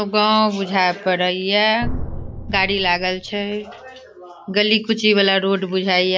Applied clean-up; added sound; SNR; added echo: none; Drum; 11 dB; none.